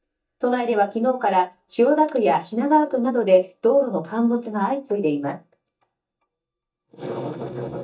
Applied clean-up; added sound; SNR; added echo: neural mask model DeepFilterNet 3.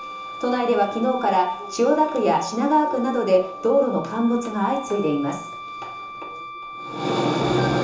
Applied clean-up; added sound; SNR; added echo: none; Wind instrument, woodwind instrument; 13 dB; reverberation time 0.6 s.